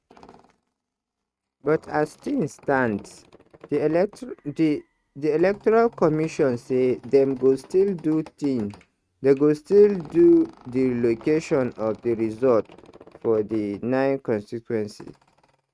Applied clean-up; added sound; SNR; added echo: neural mask model RNNoise.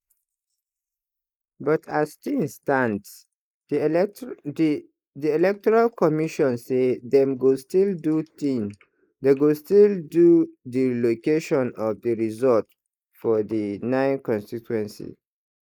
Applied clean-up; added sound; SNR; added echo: neural mask model Resemble Enhance denoiser.